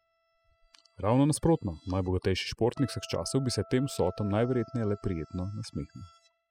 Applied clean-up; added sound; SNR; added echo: classical method spectral subtraction.